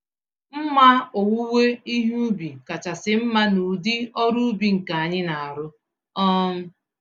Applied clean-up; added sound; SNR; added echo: none; none; none; none.